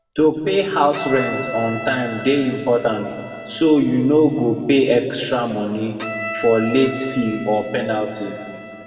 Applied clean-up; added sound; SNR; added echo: none; Bowed string instrument; 13 dB; reverberation time 2.0 s.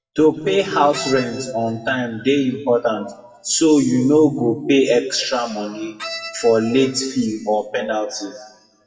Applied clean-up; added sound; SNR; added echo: classical method WPE with log-MMSE.